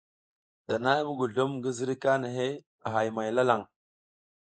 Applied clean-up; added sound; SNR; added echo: neural mask model Resemble Enhance denoiser.